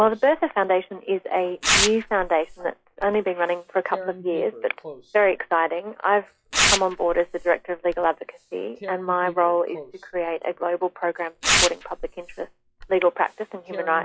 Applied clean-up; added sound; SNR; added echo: classical method log-MMSE.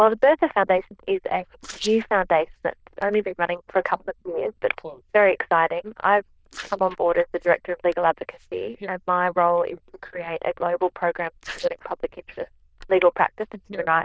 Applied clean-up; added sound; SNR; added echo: neural diffusion model UNIVERSE++.